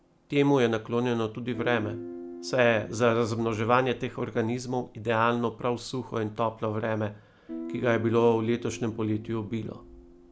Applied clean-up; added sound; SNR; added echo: none; Guitar; 16 dB; none.